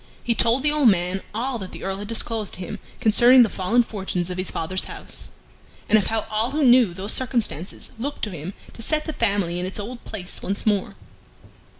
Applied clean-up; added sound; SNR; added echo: none; none; none; none.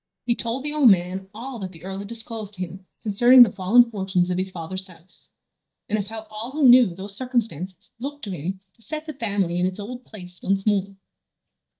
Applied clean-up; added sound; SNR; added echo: neural mask model DeepFilterNet 3.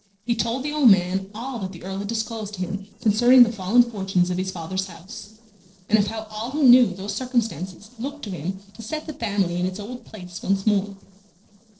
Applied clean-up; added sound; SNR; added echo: neural separator model SepFormer DNS4.